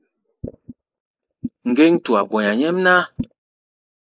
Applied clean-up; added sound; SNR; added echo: neural mask model Resemble Enhance denoiser.